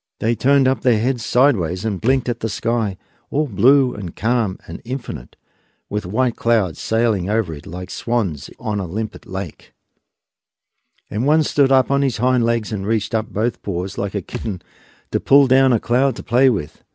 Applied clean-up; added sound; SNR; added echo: none; Thump, thud; 17 dB; none.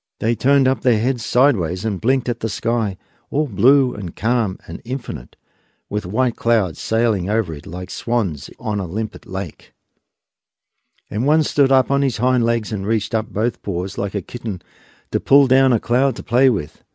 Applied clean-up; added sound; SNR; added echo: none; none; none; none.